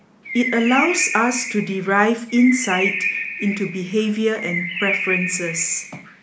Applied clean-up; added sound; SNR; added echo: none; Bird; 5 dB; none.